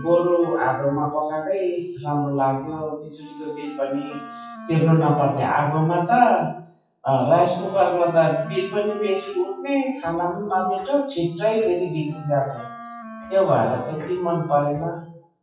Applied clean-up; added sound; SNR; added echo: classical method WPE with log-MMSE.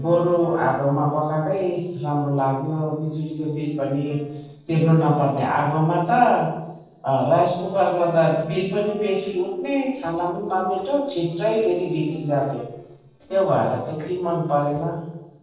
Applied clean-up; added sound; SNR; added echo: neural separator model SepFormer DNS4.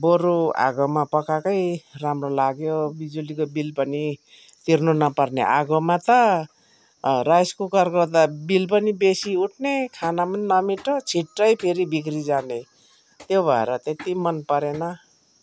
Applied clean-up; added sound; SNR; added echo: none; none; none; none.